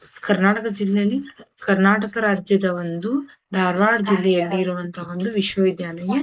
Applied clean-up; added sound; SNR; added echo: neural mask model Resemble Enhance denoiser.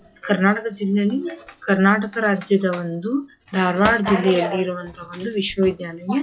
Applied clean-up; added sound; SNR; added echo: classical method log-MMSE.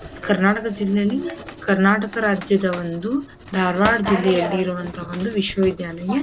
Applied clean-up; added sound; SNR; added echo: none; Computer keyboard + Writing; 15 dB; none.